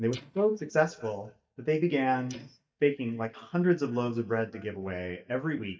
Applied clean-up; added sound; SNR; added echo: neural mask model DeepFilterNet 3.